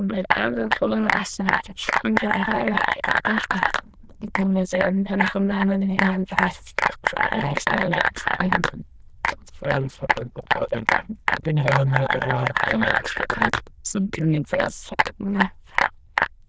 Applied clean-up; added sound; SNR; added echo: neural diffusion model UNIVERSE++.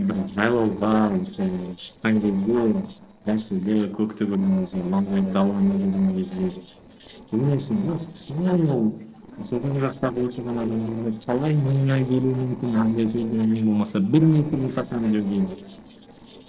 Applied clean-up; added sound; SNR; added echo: neural separator model SepFormer DNS4.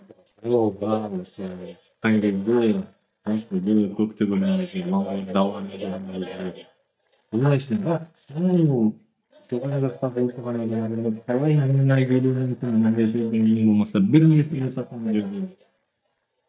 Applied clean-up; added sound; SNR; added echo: neural mask model DeepFilterNet 3.